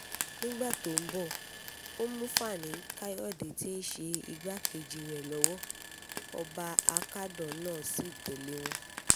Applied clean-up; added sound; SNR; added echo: none; Frying (food); -2 dB; none.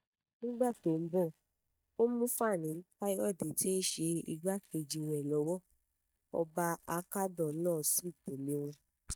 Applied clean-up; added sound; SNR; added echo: neural mask model DeepFilterNet 3.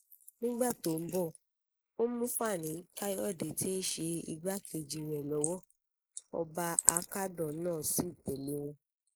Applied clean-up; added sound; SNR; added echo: neural mask model Resemble Enhance denoiser.